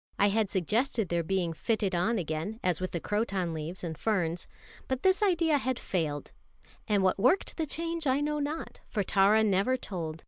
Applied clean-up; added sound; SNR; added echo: none; none; none; none.